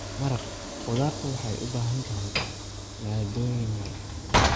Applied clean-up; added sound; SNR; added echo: none; Sliding door / Train; 0 dB; none.